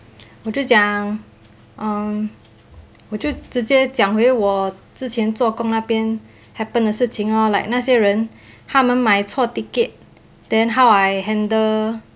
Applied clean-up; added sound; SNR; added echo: none; none; none; none.